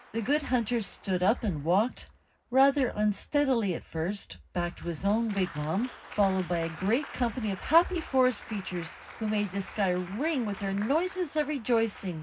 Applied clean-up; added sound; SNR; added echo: none; Applause; 19 dB; reverberation time 0.4 s.